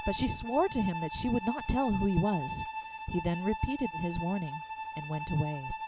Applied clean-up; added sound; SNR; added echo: none; Bowed string instrument; 8 dB; none.